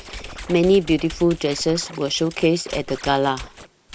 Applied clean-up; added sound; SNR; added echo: none; Computer keyboard + Scratching (performance technique); 15 dB; none.